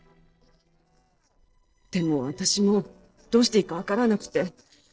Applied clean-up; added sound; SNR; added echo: neural separator model SepFormer DNS4.